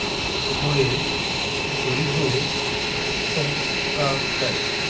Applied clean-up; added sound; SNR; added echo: none; Fixed-wing aircraft, airplane; -4 dB; reverberation time 0.3 s.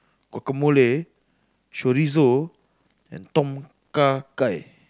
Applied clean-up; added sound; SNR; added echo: none; none; none; none.